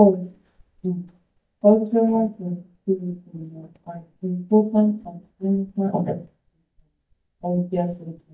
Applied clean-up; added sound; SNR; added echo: neural mask model DeepFilterNet 3.